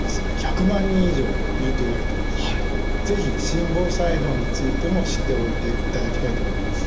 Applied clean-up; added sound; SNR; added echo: none; Engine; -4 dB; reverberation time 0.8 s.